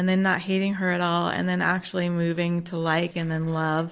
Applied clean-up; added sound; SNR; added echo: neural separator model SepFormer DNS4.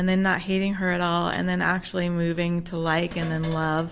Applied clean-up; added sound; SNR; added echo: none; Sink (filling or washing); 20 dB; none.